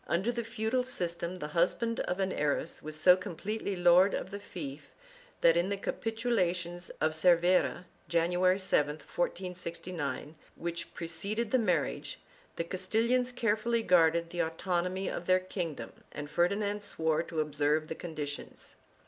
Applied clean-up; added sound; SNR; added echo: none; none; none; none.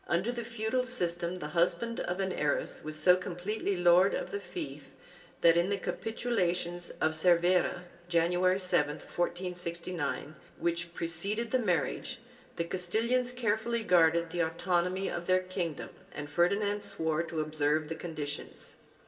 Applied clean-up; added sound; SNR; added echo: none; none; none; reverberation time 2.9 s.